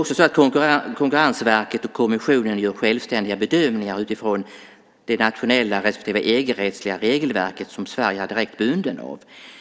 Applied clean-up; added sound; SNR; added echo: none; none; none; none.